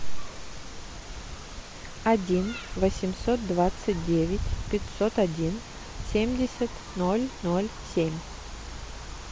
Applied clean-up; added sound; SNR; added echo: none; none; none; none.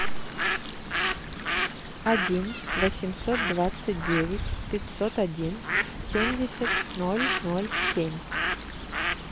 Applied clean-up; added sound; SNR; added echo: none; Bird; 2 dB; none.